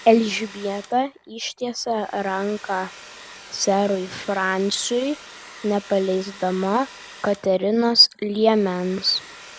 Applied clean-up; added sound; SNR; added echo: none; Domestic sounds, home sounds; 20 dB; none.